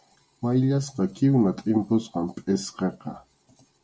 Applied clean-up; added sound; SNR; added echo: none; none; none; none.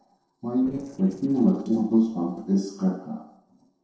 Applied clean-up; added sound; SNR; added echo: neural separator model SepFormer DNS4.